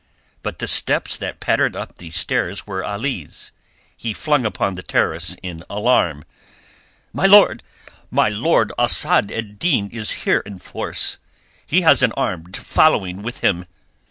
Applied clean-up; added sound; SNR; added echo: none; none; none; none.